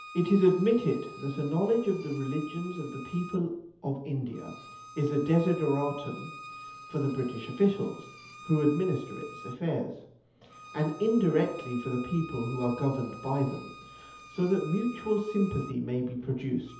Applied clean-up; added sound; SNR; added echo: none; Bowed string instrument; 17 dB; reverberation time 0.8 s.